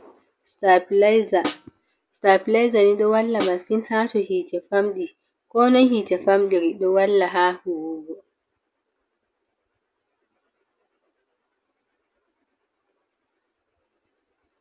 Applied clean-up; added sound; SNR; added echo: none; Snare drum; 11 dB; none.